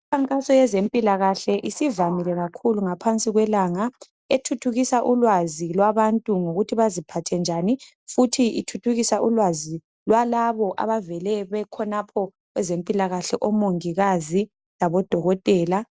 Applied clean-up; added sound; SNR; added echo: none; none; none; none.